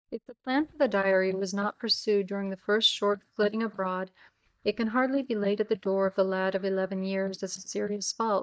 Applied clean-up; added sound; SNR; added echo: neural mask model DeepFilterNet 3.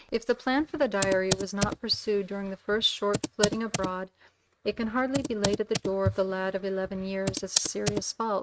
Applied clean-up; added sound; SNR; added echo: neural mask model RNNoise.